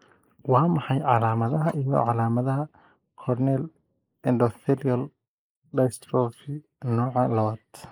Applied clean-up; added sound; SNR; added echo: neural mask model Resemble Enhance denoiser.